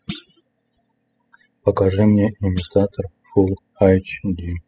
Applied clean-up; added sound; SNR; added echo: classical method spectral subtraction.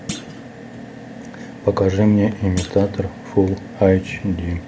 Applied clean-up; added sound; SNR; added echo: none; Thump, thud; 17 dB; none.